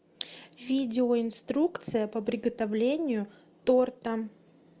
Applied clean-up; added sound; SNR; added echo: none; none; none; none.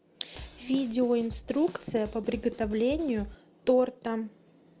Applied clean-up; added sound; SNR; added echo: none; Drum kit; 15 dB; none.